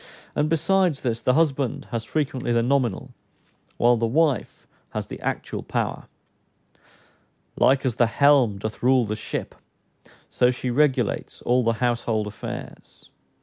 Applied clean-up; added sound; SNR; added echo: none; none; none; none.